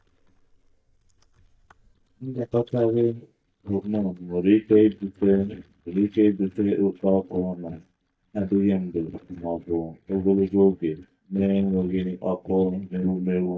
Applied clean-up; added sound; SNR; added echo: neural mask model DeepFilterNet 3.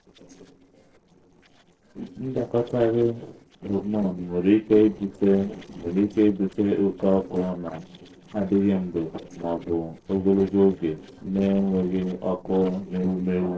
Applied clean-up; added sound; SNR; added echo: neural separator model SepFormer DNS4.